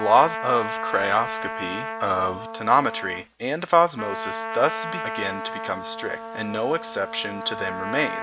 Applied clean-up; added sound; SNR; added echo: none; Trumpet; 8 dB; none.